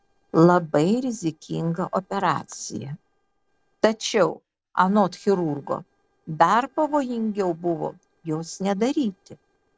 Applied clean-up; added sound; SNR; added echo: neural separator model SepFormer DNS4.